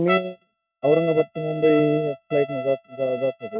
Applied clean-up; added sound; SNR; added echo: neural mask model RNNoise.